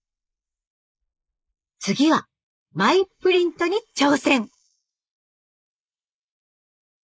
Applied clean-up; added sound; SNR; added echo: neural mask model Resemble Enhance denoiser.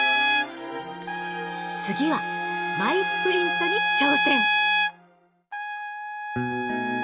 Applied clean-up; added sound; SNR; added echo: none; Trumpet; -4 dB; none.